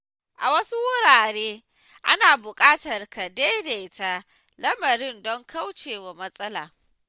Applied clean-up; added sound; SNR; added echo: none; none; none; none.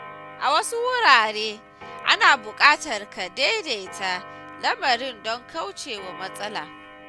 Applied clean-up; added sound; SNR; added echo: none; Clock; 18 dB; none.